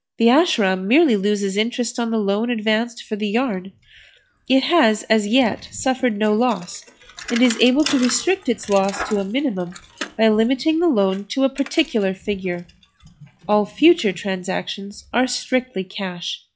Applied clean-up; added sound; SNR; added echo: classical method log-MMSE.